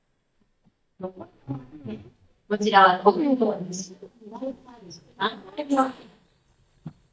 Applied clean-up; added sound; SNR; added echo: neural mask model DeepFilterNet 3.